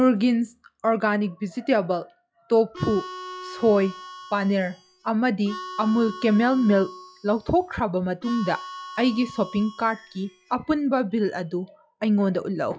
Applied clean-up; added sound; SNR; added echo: classical method log-MMSE.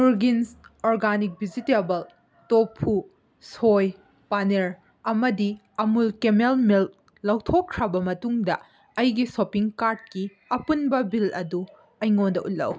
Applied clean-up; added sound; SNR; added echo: none; none; none; none.